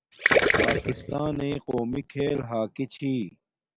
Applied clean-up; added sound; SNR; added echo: none; Gurgling; -4 dB; none.